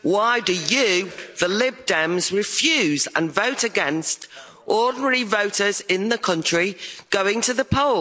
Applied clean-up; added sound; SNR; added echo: none; none; none; none.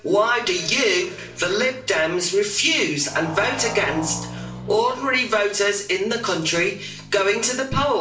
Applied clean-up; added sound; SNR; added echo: none; Motorcycle; 15 dB; reverberation time 0.4 s.